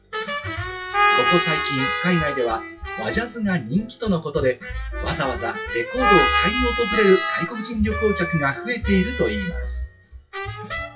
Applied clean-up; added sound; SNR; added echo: classical method WPE with log-MMSE.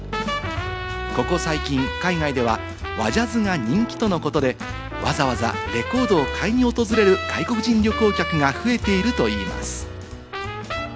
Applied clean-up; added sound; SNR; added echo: none; none; none; none.